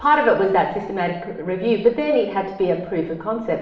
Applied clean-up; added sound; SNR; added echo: none; none; none; reverberation time 0.8 s.